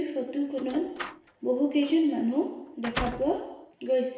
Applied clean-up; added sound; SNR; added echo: none; Slam; 12 dB; reverberation time 0.9 s.